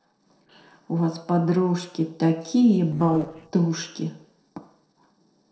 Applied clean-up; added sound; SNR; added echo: neural separator model SepFormer DNS4.